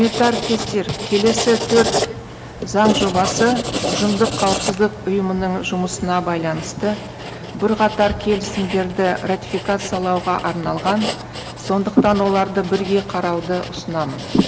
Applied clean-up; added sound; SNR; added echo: none; Writing; 6 dB; reverberation time 1.9 s.